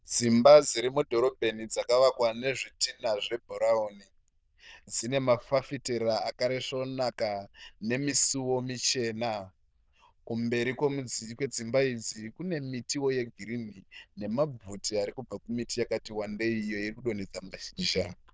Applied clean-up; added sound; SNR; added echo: neural diffusion model UNIVERSE++.